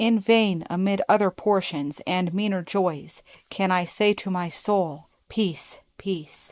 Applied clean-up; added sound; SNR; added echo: neural mask model Resemble Enhance denoiser.